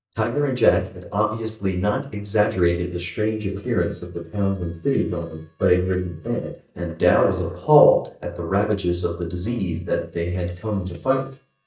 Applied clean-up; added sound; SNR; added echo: neural mask model DeepFilterNet 3.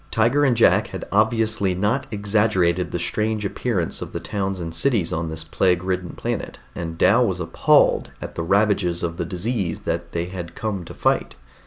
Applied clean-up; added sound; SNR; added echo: none; none; none; none.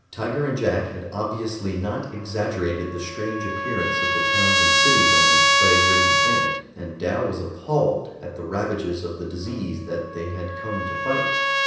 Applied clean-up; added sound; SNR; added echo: none; Trumpet; -3 dB; reverberation time 0.9 s.